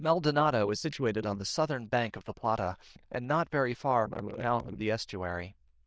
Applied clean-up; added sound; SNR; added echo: neural diffusion model UNIVERSE++.